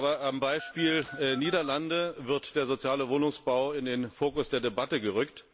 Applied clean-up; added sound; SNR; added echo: none; Telephone; 14 dB; none.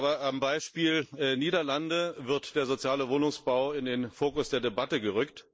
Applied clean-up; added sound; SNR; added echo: neural mask model Resemble Enhance denoiser.